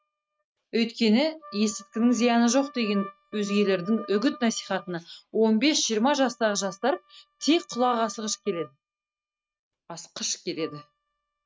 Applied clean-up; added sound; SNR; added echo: neural mask model RNNoise.